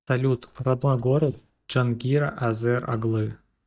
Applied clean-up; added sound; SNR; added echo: neural mask model DeepFilterNet 3.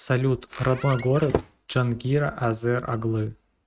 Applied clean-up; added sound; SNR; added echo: neural mask model RNNoise.